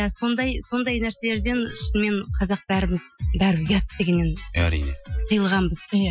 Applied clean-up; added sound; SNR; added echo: classical method Wiener filter.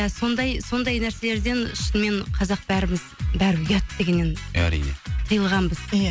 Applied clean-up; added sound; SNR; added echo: none; none; none; none.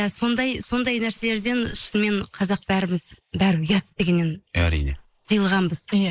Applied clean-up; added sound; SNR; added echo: neural mask model Resemble Enhance denoiser.